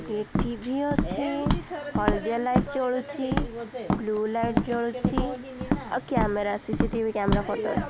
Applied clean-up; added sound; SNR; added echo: none; Walk, footsteps; 0 dB; none.